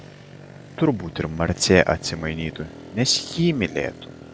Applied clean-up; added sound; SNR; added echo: none; Motorcycle; 17 dB; none.